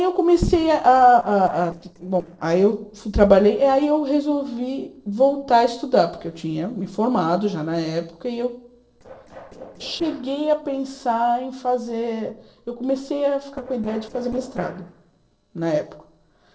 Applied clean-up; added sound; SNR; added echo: neural separator model SepFormer DNS4.